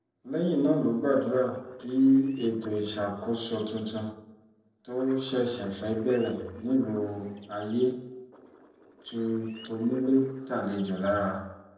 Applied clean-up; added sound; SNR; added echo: neural separator model SepFormer DNS4.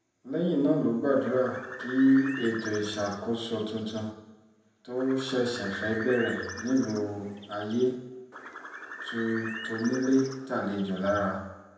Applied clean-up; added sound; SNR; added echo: none; Bird; 12 dB; reverberation time 0.8 s.